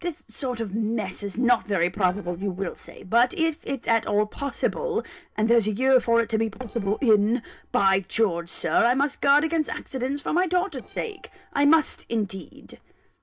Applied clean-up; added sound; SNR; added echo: neural separator model SepFormer DNS4.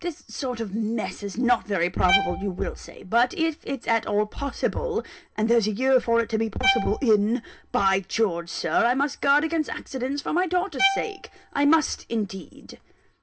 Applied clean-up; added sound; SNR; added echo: none; Bowed string instrument; 7 dB; reverberation time 0.3 s.